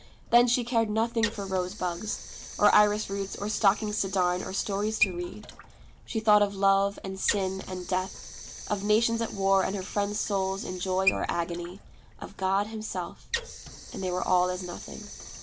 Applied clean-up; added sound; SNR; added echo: none; Sink (filling or washing) / Water; 11 dB; none.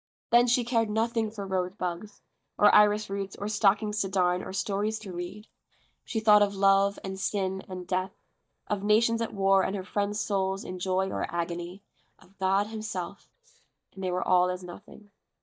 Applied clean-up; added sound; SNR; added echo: neural mask model DeepFilterNet 3.